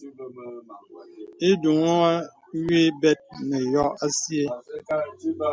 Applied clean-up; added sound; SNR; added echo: none; none; none; none.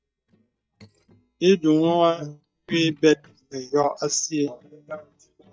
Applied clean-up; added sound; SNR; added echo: neural mask model DeepFilterNet 3.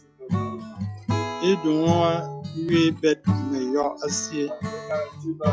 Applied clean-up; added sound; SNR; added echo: classical method log-MMSE.